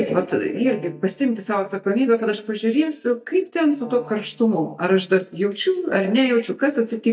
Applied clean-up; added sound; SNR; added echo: neural mask model DeepFilterNet 3.